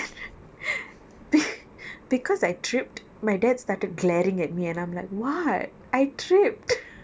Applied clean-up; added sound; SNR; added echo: none; none; none; none.